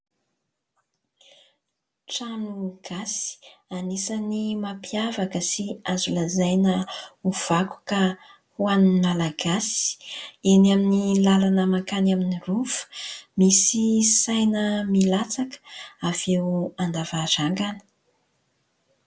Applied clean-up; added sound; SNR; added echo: none; none; none; none.